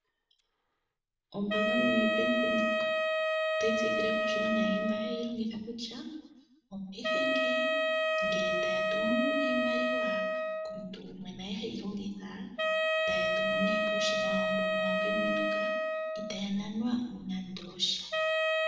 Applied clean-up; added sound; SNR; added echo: none; Wind instrument, woodwind instrument; -5 dB; reverberation time 0.9 s.